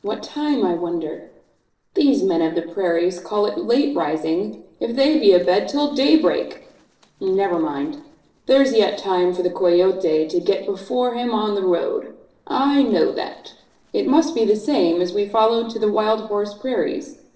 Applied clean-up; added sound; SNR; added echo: neural separator model SepFormer DNS4.